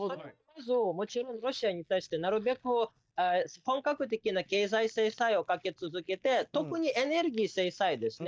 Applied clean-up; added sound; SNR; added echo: neural mask model DeepFilterNet 3.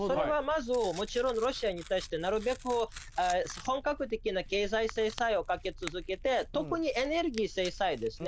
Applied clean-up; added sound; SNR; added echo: none; Tearing; 14 dB; none.